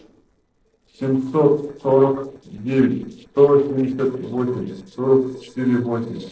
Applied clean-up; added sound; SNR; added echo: neural separator model SepFormer DNS4.